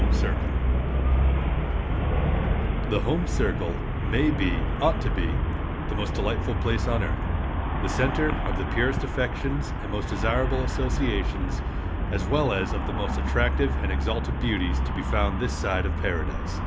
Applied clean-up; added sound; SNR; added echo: none; Traffic noise, roadway noise; -4 dB; none.